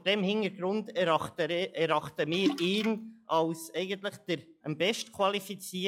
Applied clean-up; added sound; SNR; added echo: classical method log-MMSE.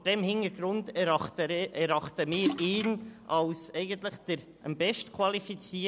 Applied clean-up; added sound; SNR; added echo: none; Splash, splatter; 6 dB; none.